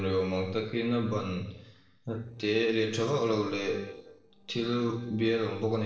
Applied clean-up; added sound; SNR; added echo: neural separator model SepFormer DNS4.